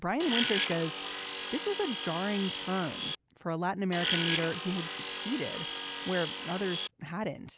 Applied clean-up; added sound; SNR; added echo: none; Tools; -1 dB; none.